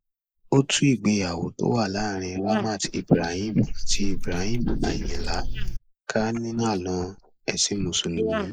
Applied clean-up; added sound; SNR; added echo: neural mask model Resemble Enhance denoiser.